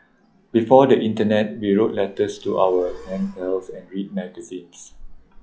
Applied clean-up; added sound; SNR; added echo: classical method log-MMSE.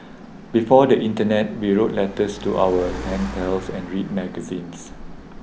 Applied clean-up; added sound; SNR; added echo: none; Car; 15 dB; none.